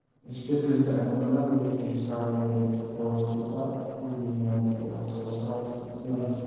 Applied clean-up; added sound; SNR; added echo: neural separator model SepFormer DNS4.